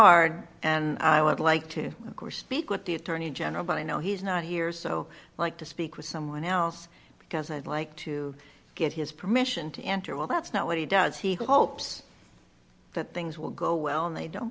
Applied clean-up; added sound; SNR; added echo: none; none; none; none.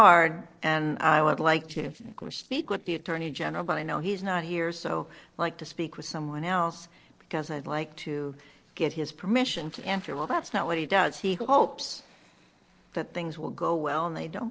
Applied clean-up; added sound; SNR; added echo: neural separator model SepFormer DNS4.